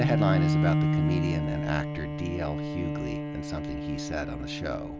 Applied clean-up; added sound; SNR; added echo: none; Bowed string instrument; -4 dB; none.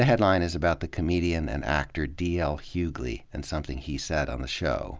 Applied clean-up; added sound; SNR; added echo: none; none; none; none.